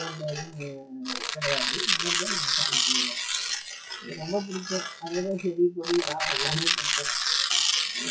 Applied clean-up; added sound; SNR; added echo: classical method WPE with log-MMSE.